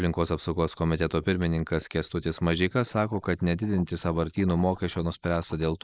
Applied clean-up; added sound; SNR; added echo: neural mask model Resemble Enhance denoiser.